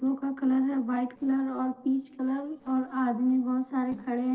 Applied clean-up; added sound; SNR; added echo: neural separator model SepFormer DNS4.